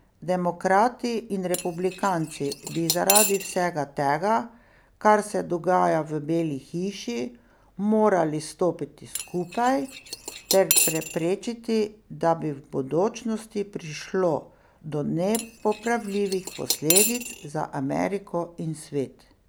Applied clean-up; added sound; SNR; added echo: none; Cutlery, silverware / Dishes, pots, and pans; 3 dB; none.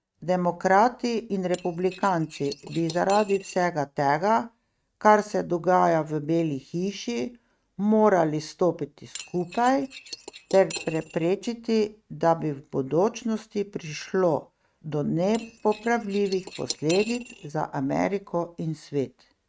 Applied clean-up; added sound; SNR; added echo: neural mask model RNNoise.